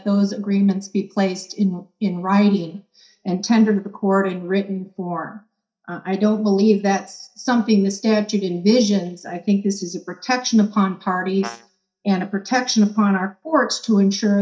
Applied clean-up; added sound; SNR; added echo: neural mask model DeepFilterNet 3.